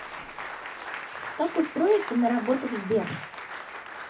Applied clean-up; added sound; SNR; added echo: none; Applause; 10 dB; reverberation time 0.4 s.